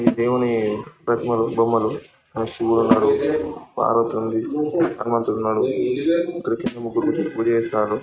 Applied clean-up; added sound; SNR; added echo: neural mask model RNNoise.